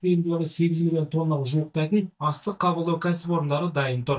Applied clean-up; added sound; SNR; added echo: neural mask model DeepFilterNet 3.